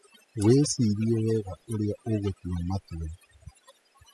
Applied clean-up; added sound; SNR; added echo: classical method spectral subtraction.